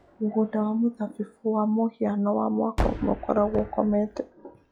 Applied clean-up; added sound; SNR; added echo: classical method log-MMSE.